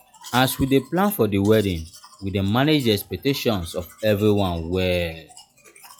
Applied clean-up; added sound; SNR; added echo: classical method log-MMSE.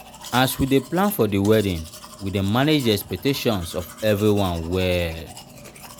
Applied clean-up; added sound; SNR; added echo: none; Domestic sounds, home sounds; 19 dB; none.